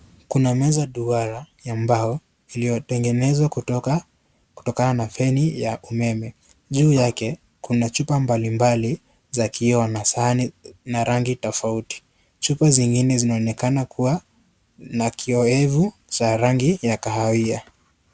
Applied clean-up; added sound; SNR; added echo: none; none; none; none.